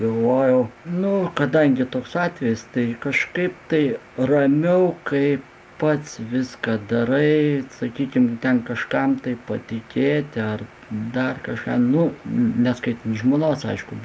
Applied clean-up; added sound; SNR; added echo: none; none; none; none.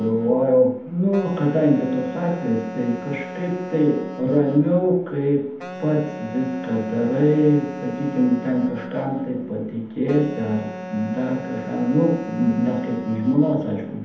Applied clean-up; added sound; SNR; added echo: none; Wind instrument, woodwind instrument; 13 dB; reverberation time 0.8 s.